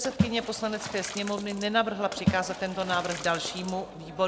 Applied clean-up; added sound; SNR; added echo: none; Water / Splash, splatter; 5 dB; none.